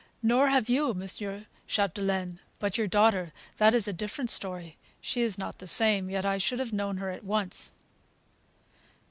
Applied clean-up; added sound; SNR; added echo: none; none; none; none.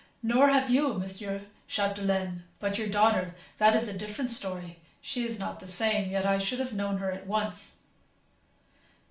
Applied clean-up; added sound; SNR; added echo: none; none; none; reverberation time 0.4 s.